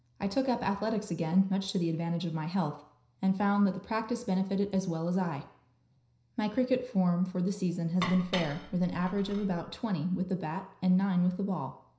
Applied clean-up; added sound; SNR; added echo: none; Dishes, pots, and pans; 10 dB; reverberation time 0.5 s.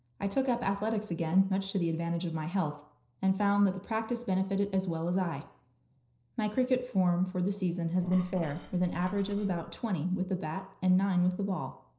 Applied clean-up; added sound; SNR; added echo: neural separator model SepFormer DNS4.